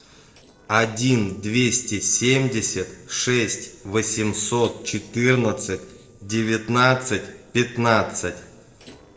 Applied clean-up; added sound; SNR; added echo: neural separator model SepFormer DNS4.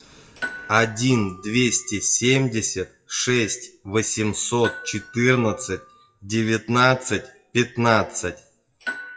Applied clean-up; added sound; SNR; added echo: classical method WPE with log-MMSE.